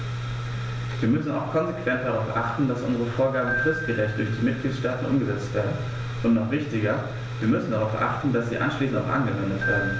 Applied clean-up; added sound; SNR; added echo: none; Keyboard (musical); 12 dB; none.